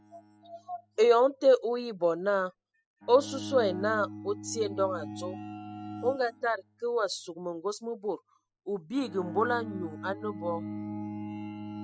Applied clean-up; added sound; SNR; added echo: classical method spectral subtraction.